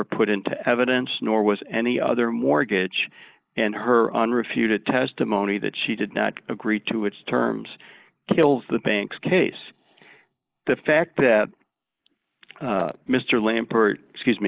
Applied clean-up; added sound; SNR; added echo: neural mask model Resemble Enhance denoiser.